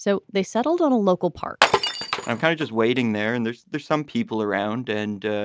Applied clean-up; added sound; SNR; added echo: none; Glass; 3 dB; none.